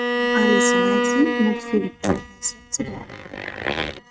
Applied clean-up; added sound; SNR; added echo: neural mask model RNNoise.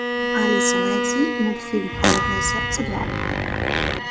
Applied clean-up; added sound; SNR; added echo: none; Bowed string instrument + Fart; -4 dB; none.